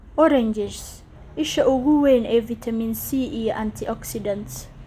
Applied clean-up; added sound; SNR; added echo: none; none; none; none.